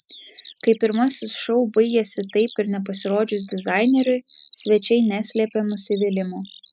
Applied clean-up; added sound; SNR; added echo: classical method spectral subtraction.